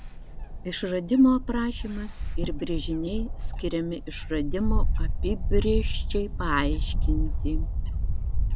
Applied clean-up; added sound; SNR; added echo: none; Wind / Bird; -2 dB; none.